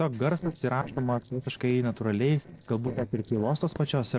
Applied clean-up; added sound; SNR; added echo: neural separator model SepFormer DNS4.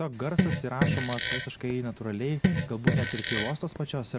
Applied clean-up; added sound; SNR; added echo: none; Fart; -3 dB; reverberation time 0.8 s.